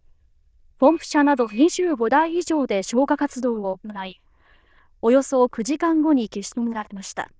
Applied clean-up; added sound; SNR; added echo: neural diffusion model UNIVERSE++.